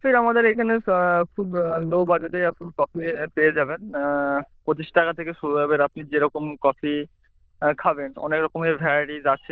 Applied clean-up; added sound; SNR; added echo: neural diffusion model UNIVERSE++.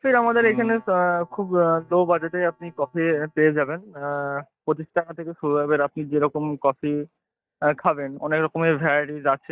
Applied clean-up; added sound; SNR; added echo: neural mask model DeepFilterNet 3.